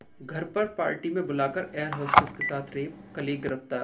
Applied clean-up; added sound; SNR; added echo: none; Telephone; -2 dB; reverberation time 0.3 s.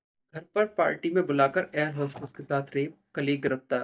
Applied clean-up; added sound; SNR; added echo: neural mask model DeepFilterNet 3.